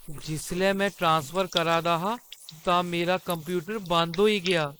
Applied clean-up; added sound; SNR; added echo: neural mask model Resemble Enhance denoiser.